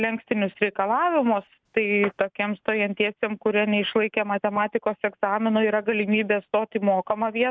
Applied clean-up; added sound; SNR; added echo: none; none; none; none.